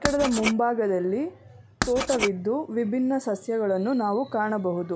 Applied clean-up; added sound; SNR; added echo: none; Writing; 7 dB; none.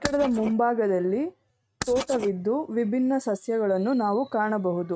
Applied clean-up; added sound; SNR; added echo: neural mask model RNNoise.